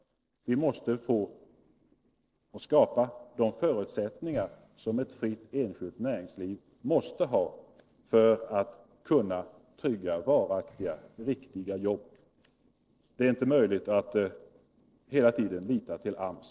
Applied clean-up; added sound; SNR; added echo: neural separator model SepFormer DNS4.